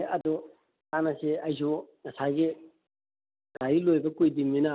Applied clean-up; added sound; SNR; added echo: none; none; none; none.